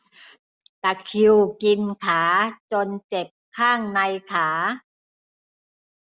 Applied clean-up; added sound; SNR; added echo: none; none; none; none.